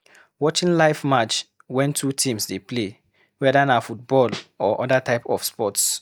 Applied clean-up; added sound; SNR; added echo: neural mask model DeepFilterNet 3.